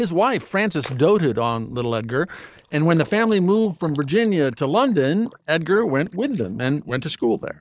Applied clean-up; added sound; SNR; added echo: neural mask model DeepFilterNet 3.